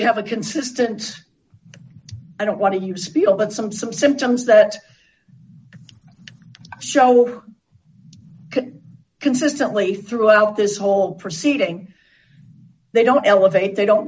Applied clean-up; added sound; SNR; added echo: none; none; none; none.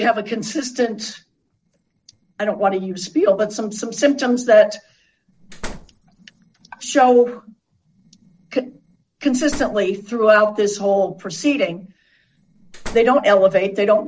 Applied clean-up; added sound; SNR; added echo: neural separator model SepFormer DNS4.